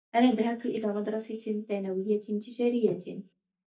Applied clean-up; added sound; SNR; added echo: neural mask model DeepFilterNet 3.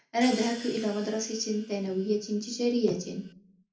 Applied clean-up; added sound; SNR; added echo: none; Hi-hat; 17 dB; reverberation time 0.4 s.